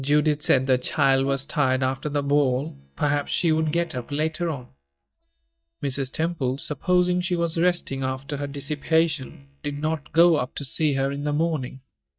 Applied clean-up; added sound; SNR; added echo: neural mask model DeepFilterNet 3.